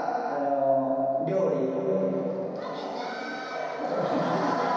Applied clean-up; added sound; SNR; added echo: none; none; none; reverberation time 1.0 s.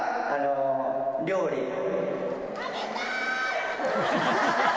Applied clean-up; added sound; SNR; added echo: none; none; none; none.